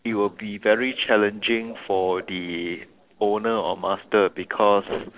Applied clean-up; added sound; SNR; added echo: neural separator model SepFormer DNS4.